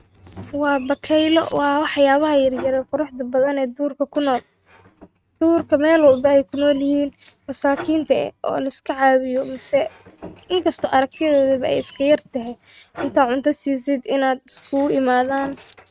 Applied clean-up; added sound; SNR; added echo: neural mask model RNNoise.